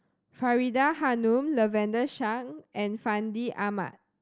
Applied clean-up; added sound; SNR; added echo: none; none; none; none.